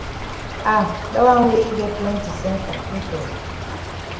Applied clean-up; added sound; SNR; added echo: none; Stream / Trickle, dribble; 8 dB; reverberation time 0.8 s.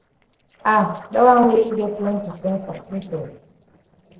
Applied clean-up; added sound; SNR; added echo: neural separator model SepFormer DNS4.